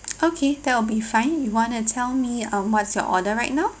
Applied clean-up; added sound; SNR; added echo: none; none; none; none.